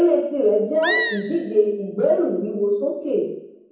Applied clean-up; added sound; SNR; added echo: none; Animal; 7 dB; reverberation time 1.2 s.